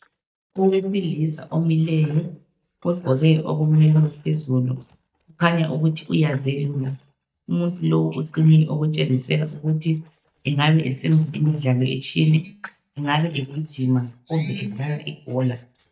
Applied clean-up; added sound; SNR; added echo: neural mask model DeepFilterNet 3.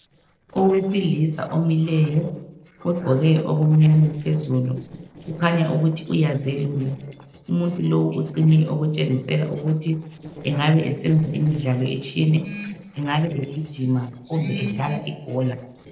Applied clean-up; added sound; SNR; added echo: neural separator model SepFormer DNS4.